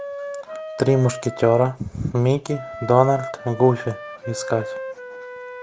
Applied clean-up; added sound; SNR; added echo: none; Wind instrument, woodwind instrument; 12 dB; none.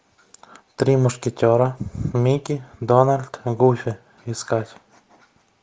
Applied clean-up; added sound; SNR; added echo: none; none; none; none.